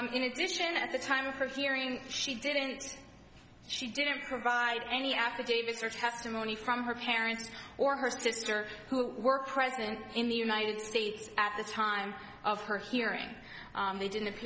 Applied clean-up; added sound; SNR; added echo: none; none; none; none.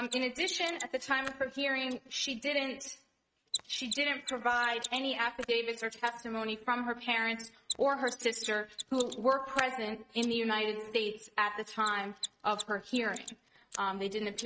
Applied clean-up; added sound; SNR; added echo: neural mask model RNNoise.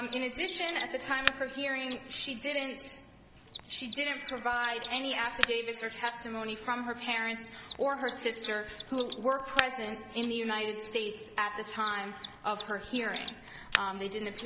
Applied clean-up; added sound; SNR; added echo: none; Mechanisms; 5 dB; none.